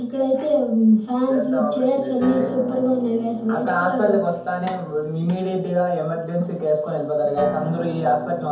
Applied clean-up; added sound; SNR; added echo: none; Acoustic guitar; 15 dB; reverberation time 0.6 s.